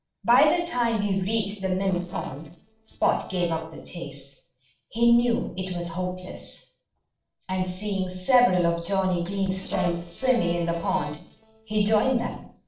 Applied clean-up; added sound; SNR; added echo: neural separator model SepFormer DNS4.